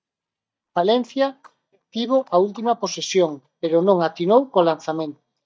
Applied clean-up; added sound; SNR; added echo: neural mask model DeepFilterNet 3.